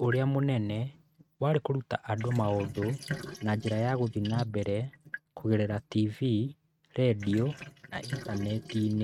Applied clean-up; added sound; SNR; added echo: neural mask model RNNoise.